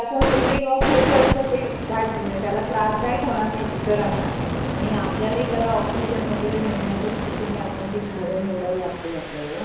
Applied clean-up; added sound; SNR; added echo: none; Fire; 1 dB; reverberation time 1.0 s.